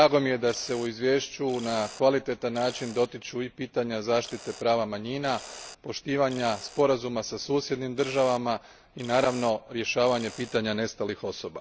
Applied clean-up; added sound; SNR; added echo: none; Mechanisms; 20 dB; none.